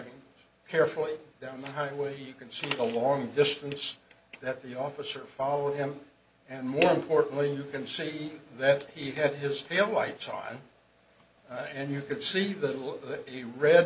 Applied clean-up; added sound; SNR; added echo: none; none; none; none.